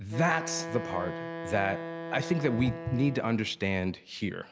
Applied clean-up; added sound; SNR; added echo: none; Wind instrument, woodwind instrument; 9 dB; none.